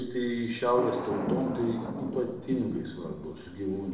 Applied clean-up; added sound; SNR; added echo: none; Thunder; 6 dB; reverberation time 0.9 s.